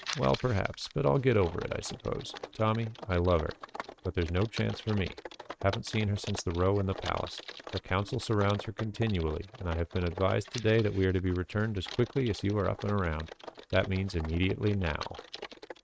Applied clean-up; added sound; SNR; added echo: neural mask model RNNoise.